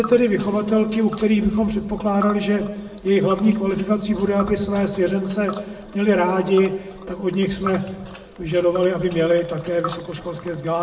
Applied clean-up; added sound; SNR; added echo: none; Tick; 17 dB; reverberation time 0.9 s.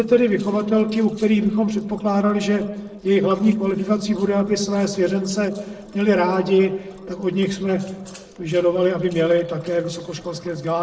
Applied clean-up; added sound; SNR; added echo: neural separator model SepFormer DNS4.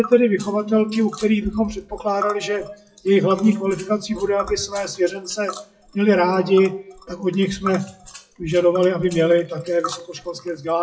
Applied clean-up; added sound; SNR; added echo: classical method WPE with log-MMSE.